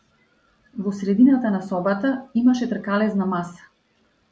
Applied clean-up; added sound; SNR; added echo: none; none; none; none.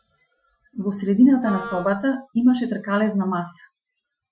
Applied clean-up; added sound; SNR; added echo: classical method Wiener filter.